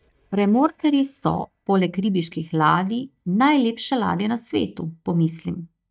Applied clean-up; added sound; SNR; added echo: neural mask model DeepFilterNet 3.